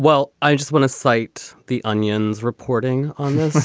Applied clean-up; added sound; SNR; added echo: none; none; none; none.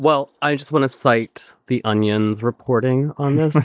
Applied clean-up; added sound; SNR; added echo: neural mask model DeepFilterNet 3.